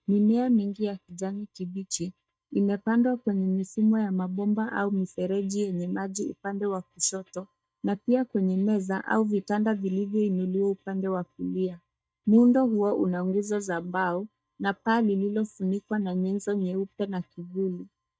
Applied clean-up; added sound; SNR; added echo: neural mask model DeepFilterNet 3.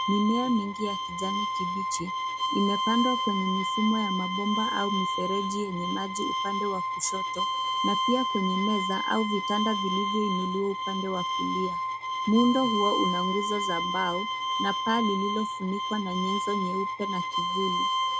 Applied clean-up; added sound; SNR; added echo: none; Bowed string instrument; 0 dB; none.